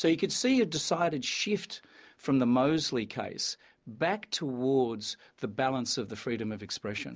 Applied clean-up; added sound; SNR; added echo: none; none; none; none.